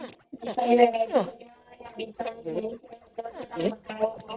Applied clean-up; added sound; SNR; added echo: neural mask model DeepFilterNet 3.